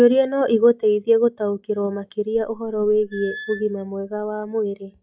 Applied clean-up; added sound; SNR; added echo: classical method log-MMSE.